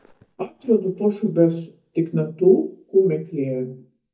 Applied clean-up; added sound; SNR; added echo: neural mask model DeepFilterNet 3.